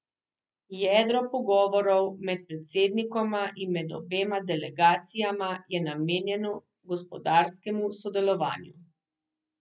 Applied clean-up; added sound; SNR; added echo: none; none; none; none.